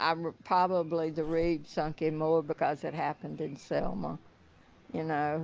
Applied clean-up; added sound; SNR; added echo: none; Zipper (clothing); 15 dB; none.